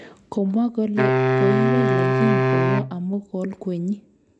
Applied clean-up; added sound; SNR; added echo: none; Wind instrument, woodwind instrument; -3 dB; none.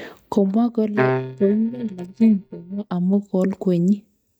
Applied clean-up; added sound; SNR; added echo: neural mask model DeepFilterNet 3.